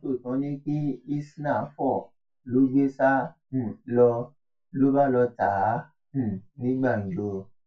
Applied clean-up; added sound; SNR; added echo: none; none; none; reverberation time 0.2 s.